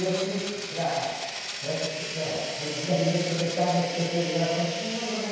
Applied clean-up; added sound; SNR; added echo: none; Domestic sounds, home sounds; 6 dB; reverberation time 1.2 s.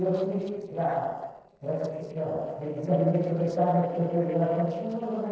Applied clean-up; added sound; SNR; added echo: neural separator model SepFormer DNS4.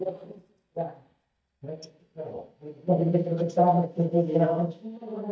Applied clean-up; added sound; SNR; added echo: neural mask model DeepFilterNet 3.